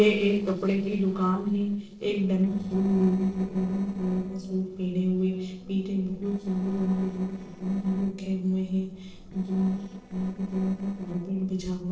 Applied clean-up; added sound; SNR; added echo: neural separator model SepFormer DNS4.